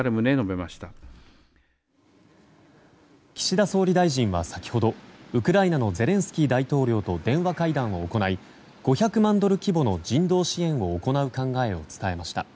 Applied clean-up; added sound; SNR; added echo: none; none; none; none.